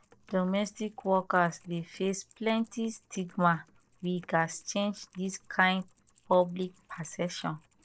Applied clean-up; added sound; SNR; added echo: neural separator model SepFormer DNS4.